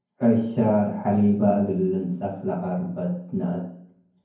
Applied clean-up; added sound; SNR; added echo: none; none; none; reverberation time 0.9 s.